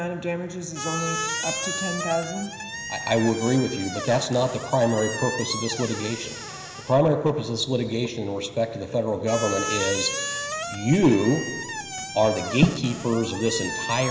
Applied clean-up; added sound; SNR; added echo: none; Squeak; 8 dB; reverberation time 2.0 s.